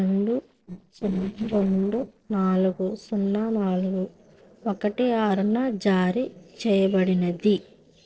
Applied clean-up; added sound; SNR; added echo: neural separator model SepFormer DNS4.